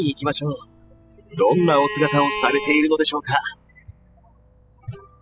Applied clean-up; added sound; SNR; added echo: classical method spectral subtraction.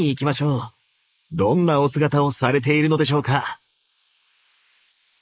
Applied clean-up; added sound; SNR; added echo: neural mask model Resemble Enhance denoiser.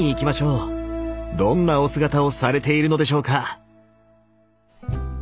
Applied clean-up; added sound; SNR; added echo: none; none; none; none.